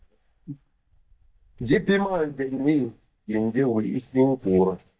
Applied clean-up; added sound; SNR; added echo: neural mask model DeepFilterNet 3.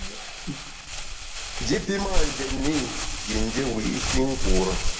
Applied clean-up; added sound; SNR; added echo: none; Crumpling, crinkling; -2 dB; reverberation time 1.3 s.